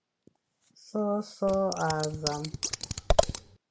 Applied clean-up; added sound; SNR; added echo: none; Scissors; -2 dB; none.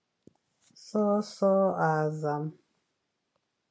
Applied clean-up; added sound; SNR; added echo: none; none; none; none.